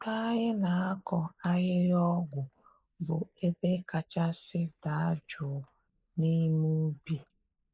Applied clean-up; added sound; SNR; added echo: neural mask model Resemble Enhance denoiser.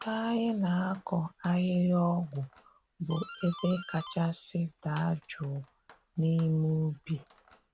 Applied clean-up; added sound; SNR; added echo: none; Doorbell; 19 dB; none.